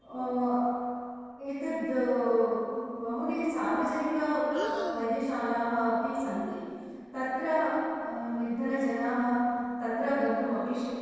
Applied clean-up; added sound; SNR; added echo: neural separator model SepFormer DNS4.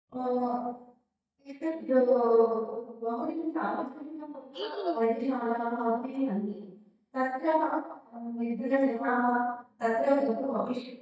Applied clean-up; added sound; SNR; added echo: neural mask model DeepFilterNet 3.